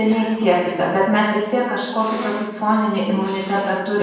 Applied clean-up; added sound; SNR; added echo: none; Cough; 17 dB; reverberation time 1.1 s.